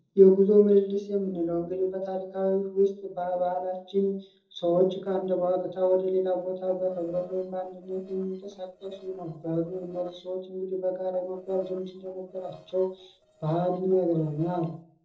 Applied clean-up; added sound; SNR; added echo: neural separator model SepFormer DNS4.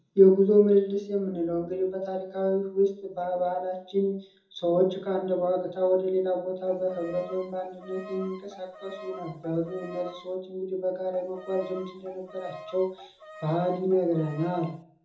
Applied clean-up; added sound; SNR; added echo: none; Bowed string instrument; 18 dB; reverberation time 0.5 s.